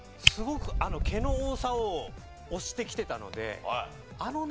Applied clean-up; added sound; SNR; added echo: none; Fire; 0 dB; none.